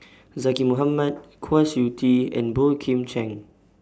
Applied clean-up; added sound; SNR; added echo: none; none; none; none.